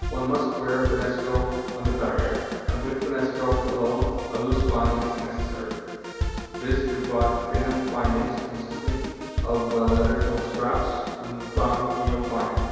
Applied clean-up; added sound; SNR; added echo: none; Drum kit; 2 dB; reverberation time 2.2 s.